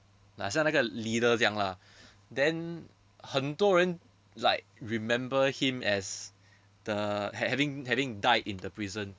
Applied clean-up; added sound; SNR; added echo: none; none; none; none.